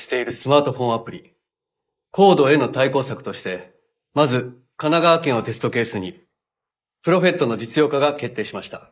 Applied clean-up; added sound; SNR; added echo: neural mask model Resemble Enhance denoiser.